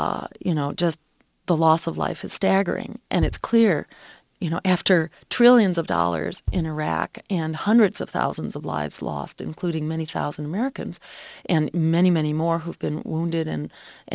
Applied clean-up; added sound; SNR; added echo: neural mask model RNNoise.